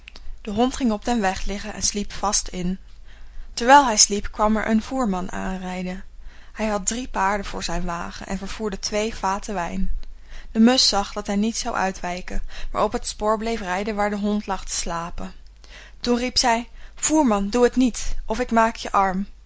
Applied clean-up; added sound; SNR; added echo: none; none; none; none.